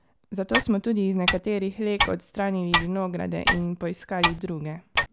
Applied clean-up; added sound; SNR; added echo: none; Clock; 1 dB; none.